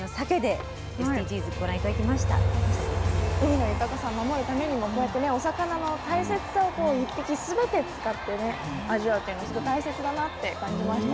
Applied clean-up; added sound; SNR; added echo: none; Train; 3 dB; none.